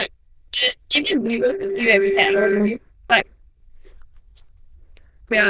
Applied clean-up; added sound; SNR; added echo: neural diffusion model UNIVERSE++.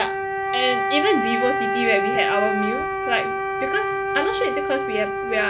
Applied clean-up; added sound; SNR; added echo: none; Wind instrument, woodwind instrument; -1 dB; none.